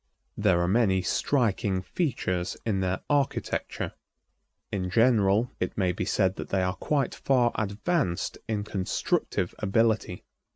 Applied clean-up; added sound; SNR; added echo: none; none; none; none.